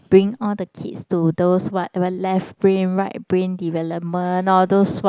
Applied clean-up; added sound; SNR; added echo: none; none; none; none.